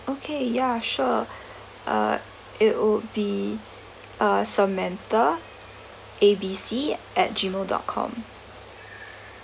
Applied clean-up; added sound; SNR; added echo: none; none; none; none.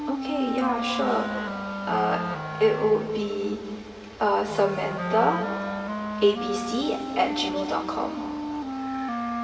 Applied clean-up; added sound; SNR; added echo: none; Wind instrument, woodwind instrument; 5 dB; reverberation time 2.3 s.